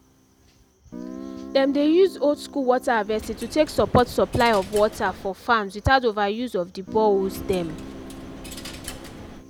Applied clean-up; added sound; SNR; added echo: none; Guitar + Coin (dropping); 15 dB; none.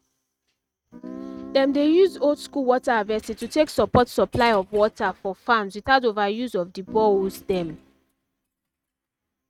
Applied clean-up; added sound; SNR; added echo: neural mask model RNNoise.